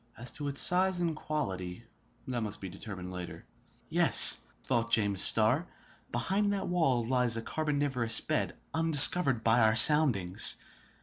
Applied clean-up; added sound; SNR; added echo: none; none; none; none.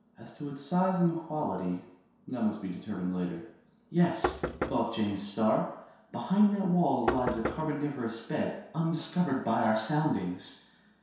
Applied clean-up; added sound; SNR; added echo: none; Knock; 6 dB; reverberation time 0.7 s.